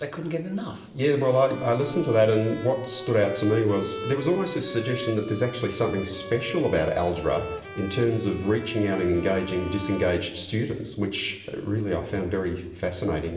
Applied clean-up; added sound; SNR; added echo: none; Bowed string instrument; 14 dB; reverberation time 1.2 s.